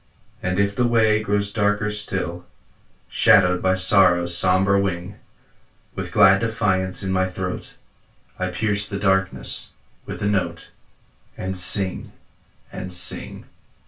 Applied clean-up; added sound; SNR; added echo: none; none; none; reverberation time 0.2 s.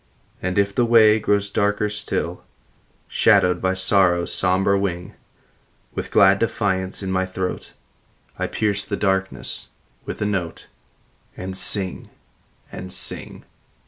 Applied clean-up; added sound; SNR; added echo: none; none; none; none.